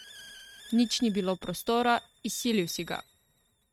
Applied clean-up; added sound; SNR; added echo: neural mask model RNNoise.